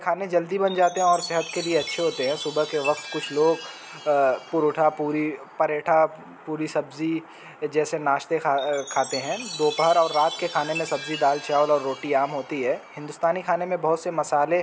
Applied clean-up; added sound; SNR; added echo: none; Chime; 15 dB; none.